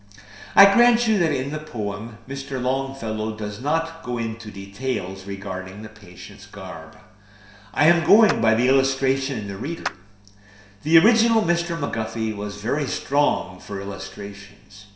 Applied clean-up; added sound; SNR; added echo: none; Clapping; 14 dB; reverberation time 0.7 s.